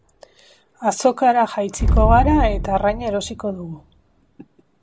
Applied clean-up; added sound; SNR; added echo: none; Explosion; 3 dB; none.